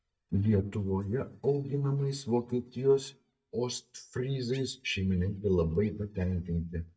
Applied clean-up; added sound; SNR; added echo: neural mask model DeepFilterNet 3.